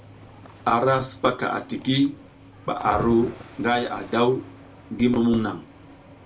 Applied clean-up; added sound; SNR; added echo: none; Cricket / Waves, surf; 17 dB; reverberation time 0.2 s.